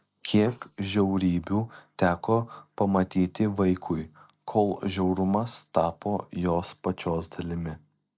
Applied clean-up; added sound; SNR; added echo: neural mask model Resemble Enhance denoiser.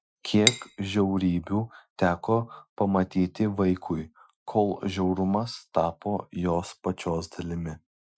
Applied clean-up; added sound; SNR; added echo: classical method Wiener filter.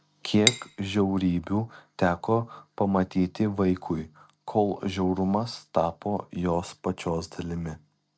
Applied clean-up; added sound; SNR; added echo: none; Cutlery, silverware / Dishes, pots, and pans; 1 dB; none.